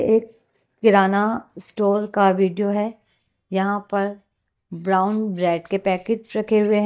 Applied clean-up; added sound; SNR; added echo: neural mask model DeepFilterNet 3.